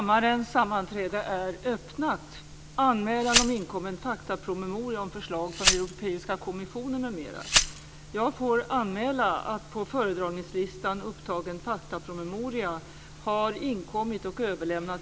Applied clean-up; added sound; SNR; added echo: none; Glass; 1 dB; none.